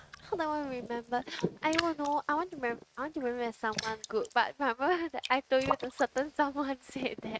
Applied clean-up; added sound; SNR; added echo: neural mask model RNNoise.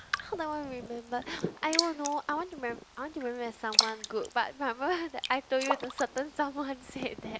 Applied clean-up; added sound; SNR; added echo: neural mask model Resemble Enhance denoiser.